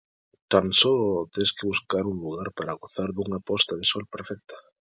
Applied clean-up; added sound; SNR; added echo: none; none; none; none.